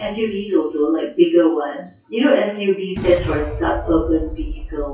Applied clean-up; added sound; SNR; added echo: classical method WPE with log-MMSE.